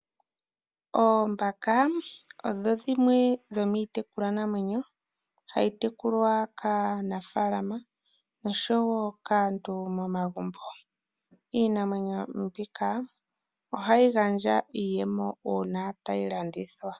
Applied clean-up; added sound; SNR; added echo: none; none; none; none.